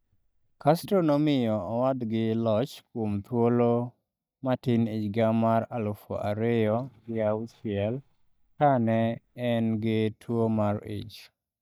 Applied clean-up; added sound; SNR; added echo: neural mask model DeepFilterNet 3.